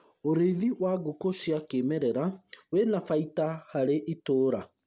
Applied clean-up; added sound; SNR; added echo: none; none; none; none.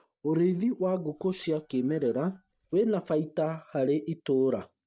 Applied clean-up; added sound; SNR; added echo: neural mask model DeepFilterNet 3.